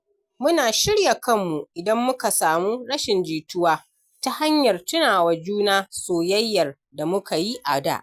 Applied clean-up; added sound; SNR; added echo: none; none; none; none.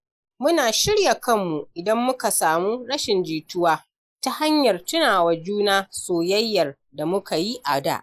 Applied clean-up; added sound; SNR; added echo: neural mask model Resemble Enhance denoiser.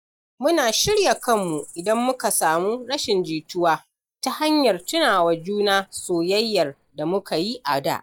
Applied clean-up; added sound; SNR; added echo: neural mask model DeepFilterNet 3.